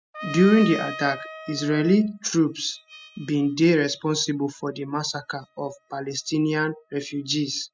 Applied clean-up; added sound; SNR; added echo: classical method spectral subtraction.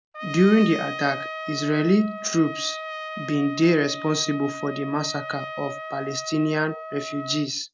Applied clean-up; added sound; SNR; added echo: none; Trumpet; 10 dB; none.